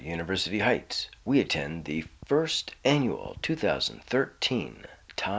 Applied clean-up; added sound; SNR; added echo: none; none; none; none.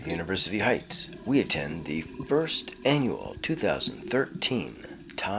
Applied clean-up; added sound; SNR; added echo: none; Liquid; 14 dB; none.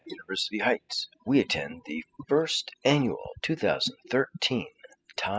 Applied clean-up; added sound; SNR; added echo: classical method spectral subtraction.